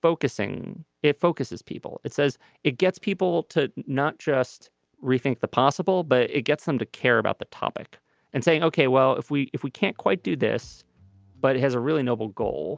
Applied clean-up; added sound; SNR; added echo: none; none; none; none.